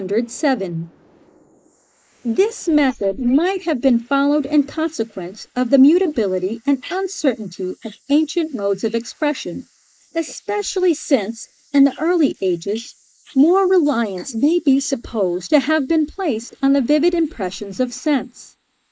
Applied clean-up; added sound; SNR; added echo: neural mask model Resemble Enhance denoiser.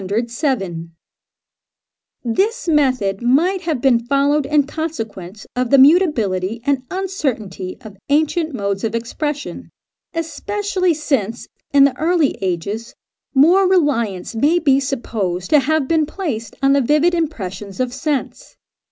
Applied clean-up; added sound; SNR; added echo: none; none; none; none.